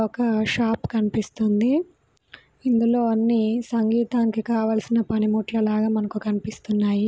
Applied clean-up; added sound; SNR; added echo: none; none; none; none.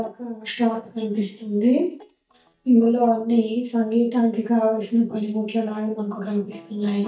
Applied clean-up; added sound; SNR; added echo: neural mask model DeepFilterNet 3.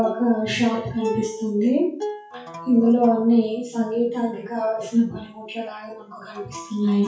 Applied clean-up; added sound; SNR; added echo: classical method WPE with log-MMSE.